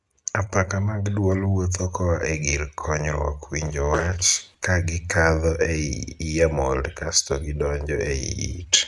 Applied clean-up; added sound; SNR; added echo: neural mask model RNNoise.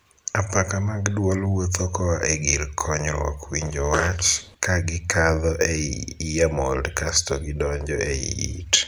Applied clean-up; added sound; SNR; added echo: none; Fart; 9 dB; none.